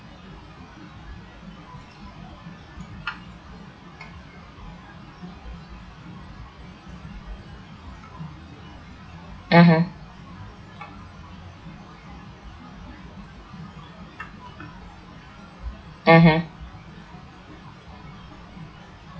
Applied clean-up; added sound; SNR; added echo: classical method log-MMSE.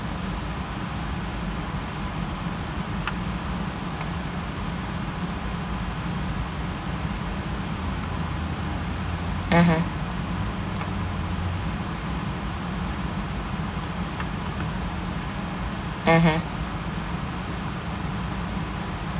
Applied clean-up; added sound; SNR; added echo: none; Motorcycle; 12 dB; none.